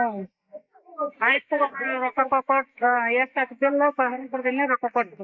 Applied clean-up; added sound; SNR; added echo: neural mask model Resemble Enhance denoiser.